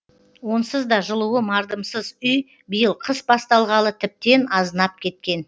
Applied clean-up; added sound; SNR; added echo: none; none; none; none.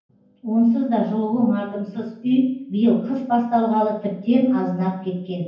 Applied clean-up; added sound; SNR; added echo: none; none; none; reverberation time 0.9 s.